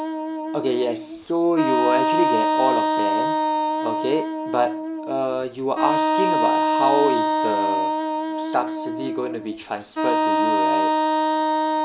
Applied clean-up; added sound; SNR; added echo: none; Wind instrument, woodwind instrument; -4 dB; none.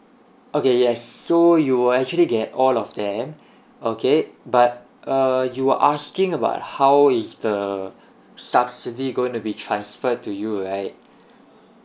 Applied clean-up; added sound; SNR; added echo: none; none; none; none.